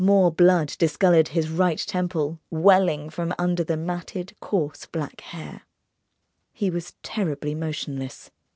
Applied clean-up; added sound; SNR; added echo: none; none; none; none.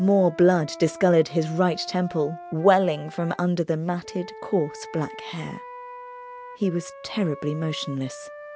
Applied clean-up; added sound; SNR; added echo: none; Wind instrument, woodwind instrument; 16 dB; none.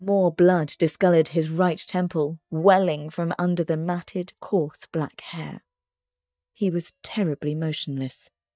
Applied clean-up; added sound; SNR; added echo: neural mask model DeepFilterNet 3.